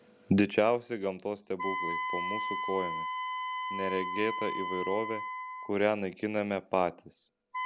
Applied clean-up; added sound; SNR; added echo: none; Wind instrument, woodwind instrument; 5 dB; none.